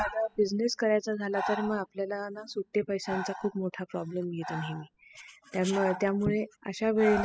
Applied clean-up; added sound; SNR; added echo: classical method spectral subtraction.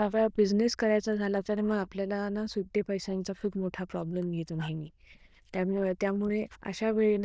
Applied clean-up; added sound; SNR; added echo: neural diffusion model UNIVERSE++.